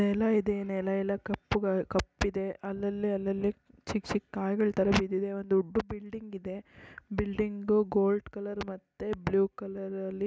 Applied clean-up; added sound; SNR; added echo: none; none; none; none.